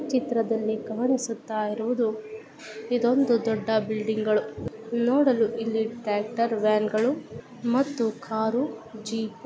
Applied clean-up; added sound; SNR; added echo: none; none; none; none.